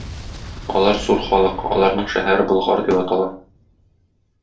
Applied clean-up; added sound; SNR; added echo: none; Explosion; 16 dB; reverberation time 0.3 s.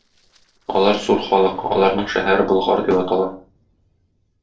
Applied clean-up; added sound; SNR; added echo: neural separator model SepFormer DNS4.